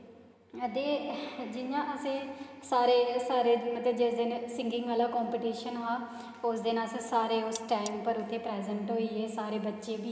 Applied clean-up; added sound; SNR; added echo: none; Cutlery, silverware; 15 dB; reverberation time 0.3 s.